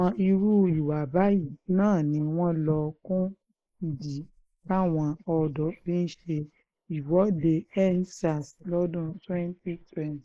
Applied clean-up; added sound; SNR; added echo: neural mask model Resemble Enhance denoiser.